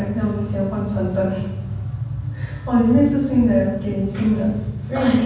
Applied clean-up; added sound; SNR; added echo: none; none; none; reverberation time 1.2 s.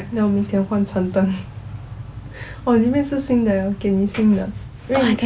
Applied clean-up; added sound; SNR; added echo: none; none; none; none.